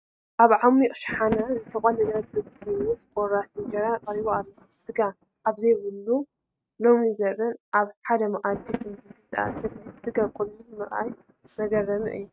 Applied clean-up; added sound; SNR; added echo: neural mask model RNNoise.